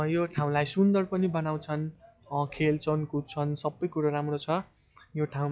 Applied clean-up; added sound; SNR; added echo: classical method log-MMSE.